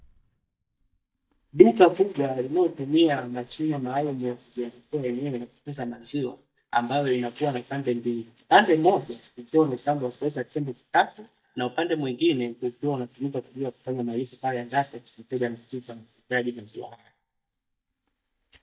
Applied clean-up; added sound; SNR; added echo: neural mask model DeepFilterNet 3.